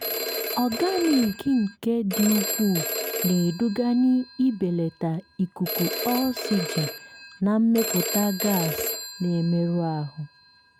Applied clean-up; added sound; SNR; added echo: none; Telephone; 7 dB; none.